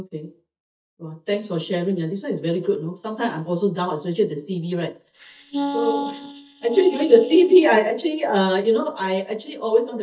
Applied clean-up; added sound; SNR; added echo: neural mask model DeepFilterNet 3.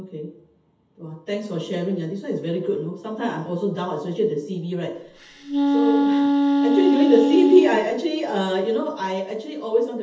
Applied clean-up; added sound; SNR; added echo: none; Wind instrument, woodwind instrument; -3 dB; reverberation time 0.8 s.